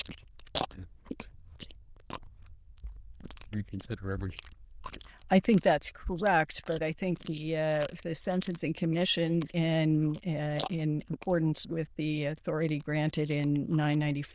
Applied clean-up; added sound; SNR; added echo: neural diffusion model UNIVERSE++.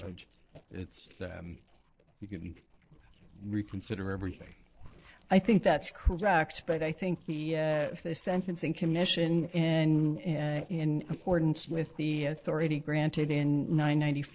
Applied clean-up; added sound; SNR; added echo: neural separator model SepFormer DNS4.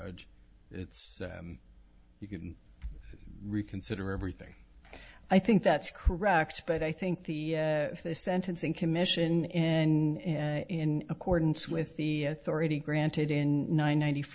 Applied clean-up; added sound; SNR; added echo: none; none; none; none.